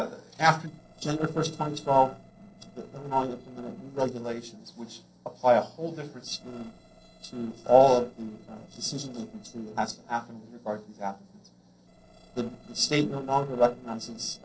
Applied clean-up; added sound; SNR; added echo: neural separator model SepFormer DNS4.